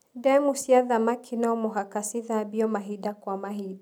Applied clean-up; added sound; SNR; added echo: none; none; none; none.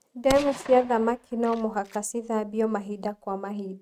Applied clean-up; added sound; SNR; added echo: neural mask model RNNoise.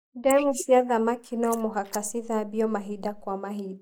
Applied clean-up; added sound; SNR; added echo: neural mask model Resemble Enhance denoiser.